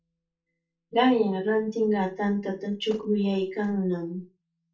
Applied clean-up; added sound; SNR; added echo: neural mask model DeepFilterNet 3.